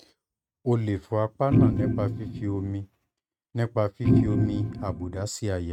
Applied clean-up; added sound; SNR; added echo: neural mask model RNNoise.